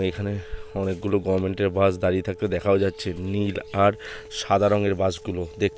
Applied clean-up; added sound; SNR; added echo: none; Wind instrument, woodwind instrument; 19 dB; none.